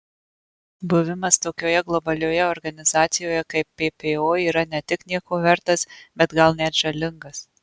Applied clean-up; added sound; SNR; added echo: none; none; none; none.